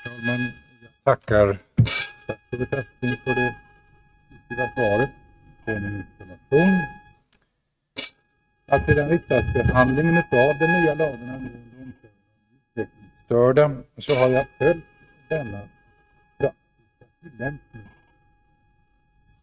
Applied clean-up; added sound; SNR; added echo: neural mask model RNNoise.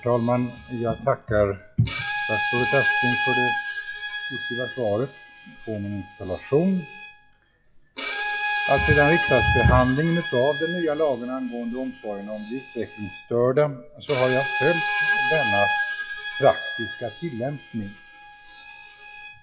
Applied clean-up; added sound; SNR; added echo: classical method log-MMSE.